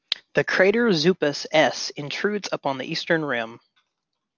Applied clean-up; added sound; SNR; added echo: none; none; none; none.